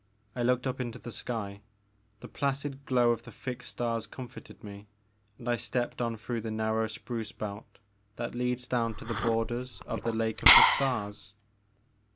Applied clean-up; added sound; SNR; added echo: none; Liquid; -5 dB; none.